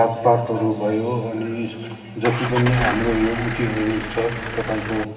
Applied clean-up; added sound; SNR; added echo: none; Engine starting / Car; 6 dB; reverberation time 2.2 s.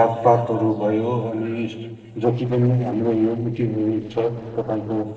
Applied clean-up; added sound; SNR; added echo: neural separator model SepFormer DNS4.